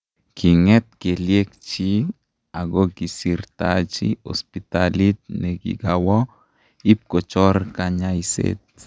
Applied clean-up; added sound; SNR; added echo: none; none; none; none.